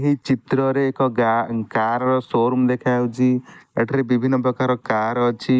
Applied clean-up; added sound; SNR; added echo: neural mask model Resemble Enhance denoiser.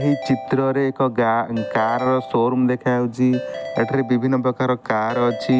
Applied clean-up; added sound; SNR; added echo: none; Ringtone / Keyboard (musical); 13 dB; none.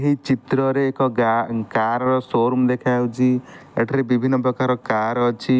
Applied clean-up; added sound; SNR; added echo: none; none; none; none.